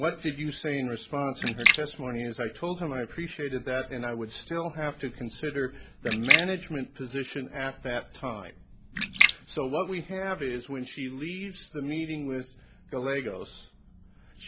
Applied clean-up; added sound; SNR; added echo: none; Splash, splatter; -4 dB; none.